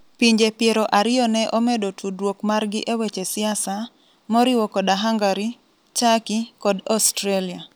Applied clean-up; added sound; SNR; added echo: none; none; none; none.